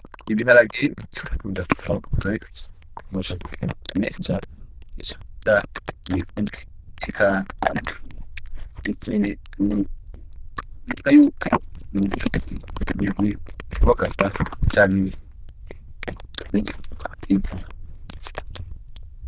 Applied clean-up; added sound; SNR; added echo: neural diffusion model UNIVERSE++.